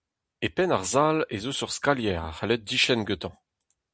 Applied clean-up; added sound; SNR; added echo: none; none; none; none.